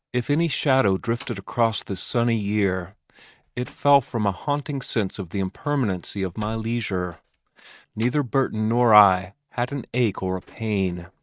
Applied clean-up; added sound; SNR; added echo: neural mask model RNNoise.